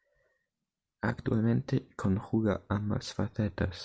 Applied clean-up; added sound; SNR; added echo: none; none; none; none.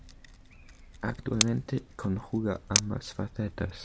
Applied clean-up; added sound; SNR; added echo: none; Tick; 3 dB; none.